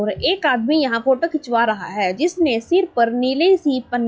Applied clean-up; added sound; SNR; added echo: classical method log-MMSE.